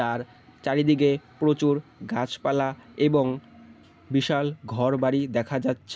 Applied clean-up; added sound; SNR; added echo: none; none; none; none.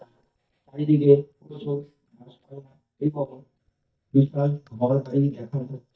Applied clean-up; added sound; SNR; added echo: neural mask model DeepFilterNet 3.